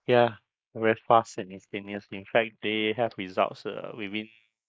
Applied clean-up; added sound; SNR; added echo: neural mask model Resemble Enhance denoiser.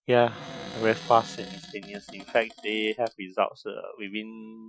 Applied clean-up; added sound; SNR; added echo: classical method Wiener filter.